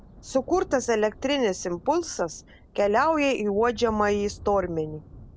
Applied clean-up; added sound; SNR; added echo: none; Thunder; 19 dB; none.